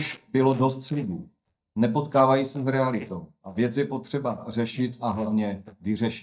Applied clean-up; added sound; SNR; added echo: neural mask model DeepFilterNet 3.